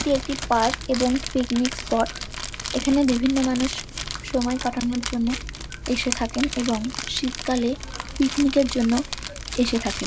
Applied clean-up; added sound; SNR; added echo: none; Crumpling, crinkling; 8 dB; none.